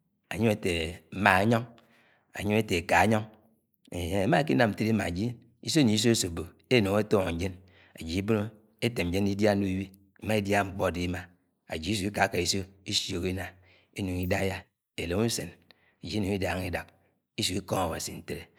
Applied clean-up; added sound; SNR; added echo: neural mask model Resemble Enhance denoiser.